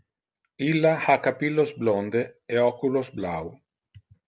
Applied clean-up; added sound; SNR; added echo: none; none; none; none.